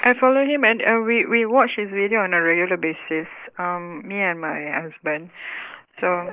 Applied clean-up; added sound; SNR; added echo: neural mask model Resemble Enhance denoiser.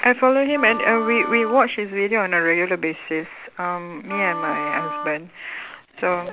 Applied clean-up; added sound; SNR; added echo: none; Wind instrument, woodwind instrument; 9 dB; none.